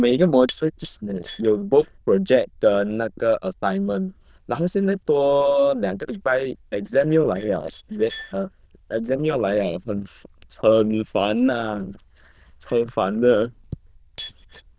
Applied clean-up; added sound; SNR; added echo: neural diffusion model UNIVERSE++.